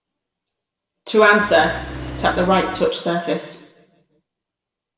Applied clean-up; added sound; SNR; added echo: none; Engine; 10 dB; reverberation time 0.9 s.